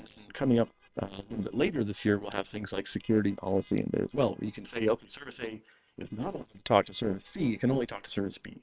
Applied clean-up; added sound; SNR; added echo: neural separator model SepFormer WHAM!.